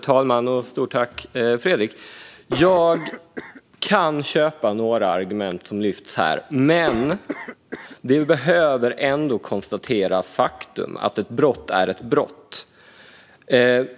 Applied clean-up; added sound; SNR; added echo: none; Cough; 15 dB; none.